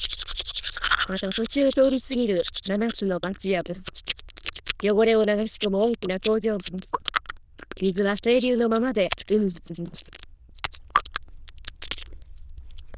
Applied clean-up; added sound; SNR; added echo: neural diffusion model UNIVERSE++.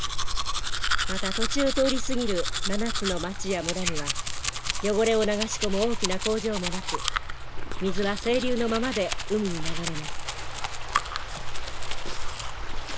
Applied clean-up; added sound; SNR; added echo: none; Domestic sounds, home sounds; -3 dB; none.